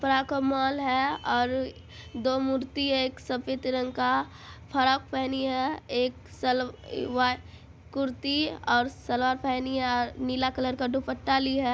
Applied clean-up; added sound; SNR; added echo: none; none; none; none.